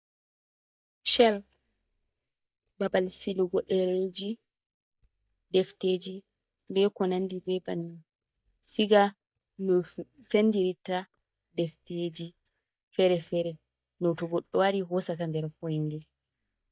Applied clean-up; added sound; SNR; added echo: neural mask model DeepFilterNet 3.